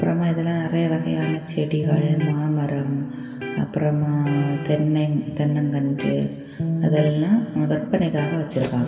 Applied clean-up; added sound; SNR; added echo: none; Electric guitar; 8 dB; reverberation time 2.4 s.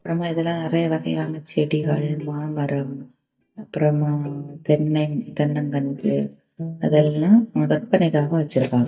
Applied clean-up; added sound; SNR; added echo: neural mask model DeepFilterNet 3.